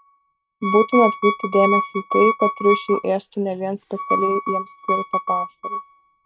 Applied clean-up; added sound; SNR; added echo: neural mask model RNNoise.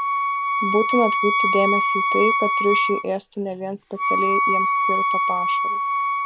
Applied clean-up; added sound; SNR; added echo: none; Wind instrument, woodwind instrument; -4 dB; none.